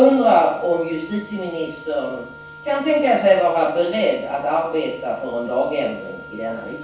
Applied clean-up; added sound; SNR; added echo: none; Wind instrument, woodwind instrument; 19 dB; reverberation time 0.7 s.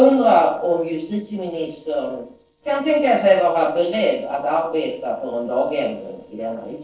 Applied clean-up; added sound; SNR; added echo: neural separator model SepFormer DNS4.